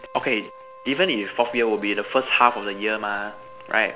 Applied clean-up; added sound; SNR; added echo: none; Wind instrument, woodwind instrument + Harmonica; 19 dB; none.